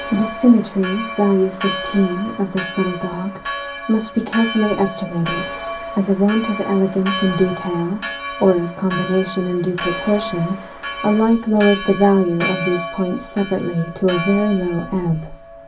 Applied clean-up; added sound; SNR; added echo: none; Church bell; 9 dB; reverberation time 0.4 s.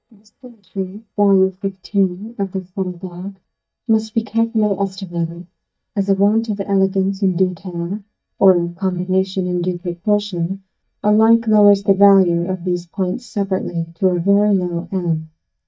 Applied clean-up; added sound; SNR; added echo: neural mask model DeepFilterNet 3.